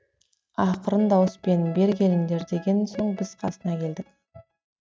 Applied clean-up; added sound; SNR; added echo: neural mask model RNNoise.